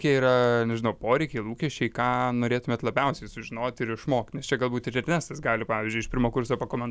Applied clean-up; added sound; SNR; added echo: none; none; none; none.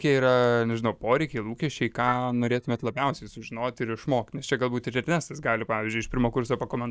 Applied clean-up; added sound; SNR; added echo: neural mask model DeepFilterNet 3.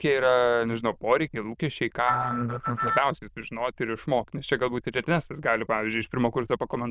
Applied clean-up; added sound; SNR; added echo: neural diffusion model UNIVERSE++.